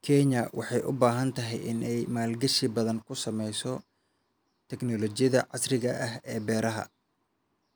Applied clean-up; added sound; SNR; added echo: none; none; none; none.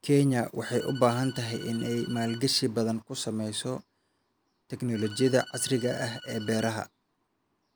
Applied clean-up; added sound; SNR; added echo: none; Bowed string instrument; 18 dB; none.